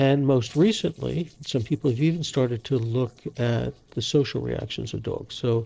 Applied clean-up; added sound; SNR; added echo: neural separator model SepFormer DNS4.